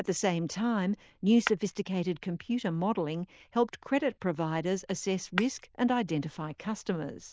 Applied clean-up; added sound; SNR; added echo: neural diffusion model UNIVERSE++.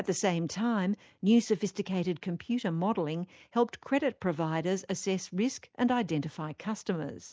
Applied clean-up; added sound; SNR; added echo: none; none; none; none.